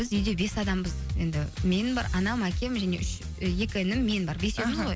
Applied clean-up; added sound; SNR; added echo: none; none; none; none.